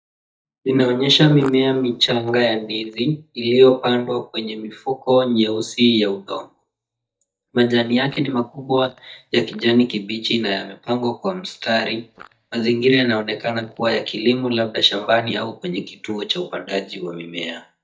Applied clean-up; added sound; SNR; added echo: neural mask model DeepFilterNet 3.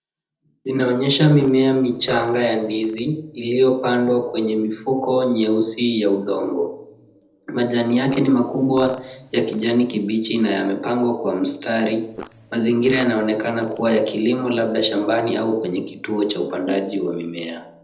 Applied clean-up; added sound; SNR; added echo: neural separator model SepFormer DNS4.